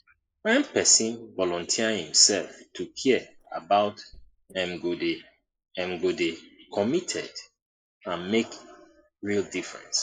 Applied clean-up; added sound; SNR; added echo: neural mask model Resemble Enhance denoiser.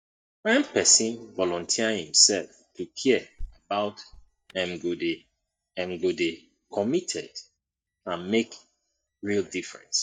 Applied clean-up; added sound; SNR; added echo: neural mask model DeepFilterNet 3.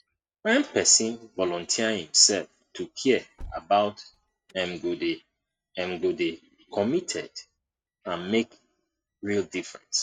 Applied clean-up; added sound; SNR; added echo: neural mask model RNNoise.